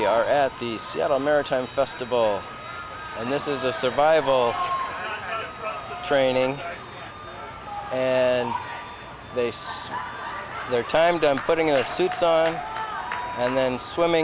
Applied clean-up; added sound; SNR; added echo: none; none; none; none.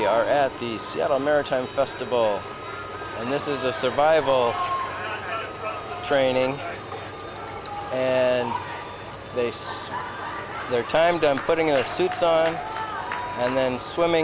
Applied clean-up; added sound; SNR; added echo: none; Engine; 15 dB; none.